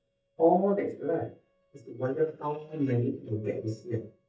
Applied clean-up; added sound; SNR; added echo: neural mask model DeepFilterNet 3.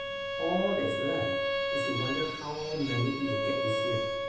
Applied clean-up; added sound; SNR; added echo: none; Bowed string instrument; -1 dB; reverberation time 0.9 s.